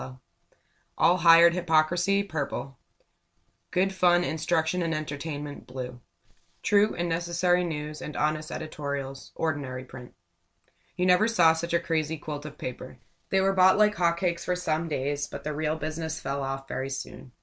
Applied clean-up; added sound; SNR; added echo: none; none; none; none.